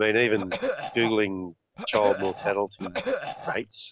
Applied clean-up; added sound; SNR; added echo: none; Cough; 4 dB; none.